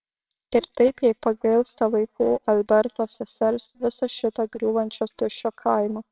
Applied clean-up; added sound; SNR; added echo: neural separator model SepFormer WHAMR!.